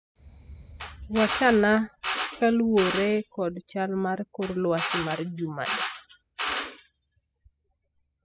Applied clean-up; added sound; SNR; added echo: classical method spectral subtraction.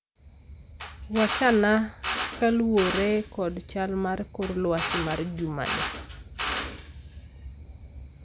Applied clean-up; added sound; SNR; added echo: none; Drill; 5 dB; none.